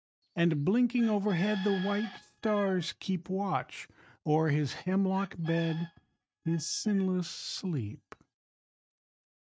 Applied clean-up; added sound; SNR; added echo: neural mask model RNNoise.